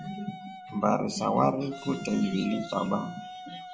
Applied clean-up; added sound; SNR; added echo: none; Wind instrument, woodwind instrument; 15 dB; reverberation time 0.3 s.